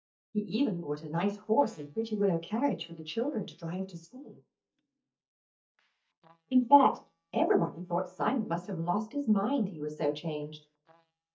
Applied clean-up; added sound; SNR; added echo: neural mask model DeepFilterNet 3.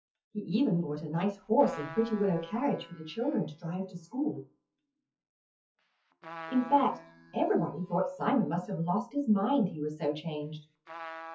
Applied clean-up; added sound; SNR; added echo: classical method WPE with log-MMSE.